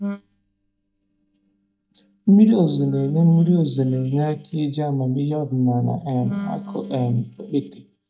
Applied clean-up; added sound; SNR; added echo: neural mask model DeepFilterNet 3.